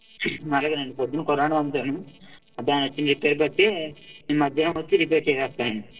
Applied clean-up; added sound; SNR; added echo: neural separator model SepFormer DNS4.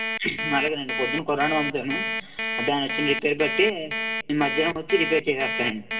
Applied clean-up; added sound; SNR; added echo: none; Alarm; 3 dB; reverberation time 1.9 s.